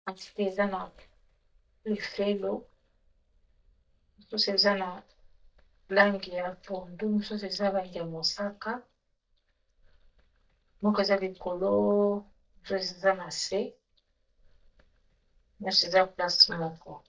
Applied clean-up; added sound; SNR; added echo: neural mask model DeepFilterNet 3.